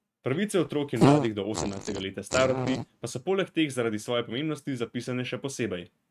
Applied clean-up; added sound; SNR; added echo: neural mask model RNNoise.